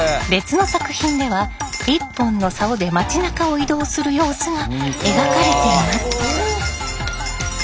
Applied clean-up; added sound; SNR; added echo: none; Slam; 18 dB; none.